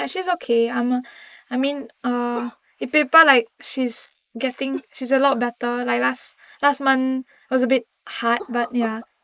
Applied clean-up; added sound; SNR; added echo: neural mask model Resemble Enhance denoiser.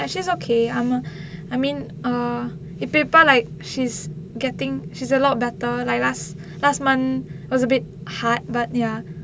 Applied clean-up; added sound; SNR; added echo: none; none; none; none.